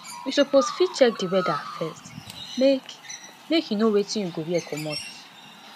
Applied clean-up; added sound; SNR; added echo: none; Chirp, tweet; 12 dB; none.